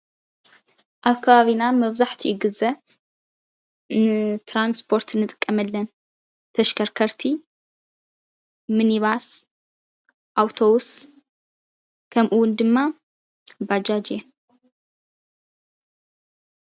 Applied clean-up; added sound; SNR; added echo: none; none; none; none.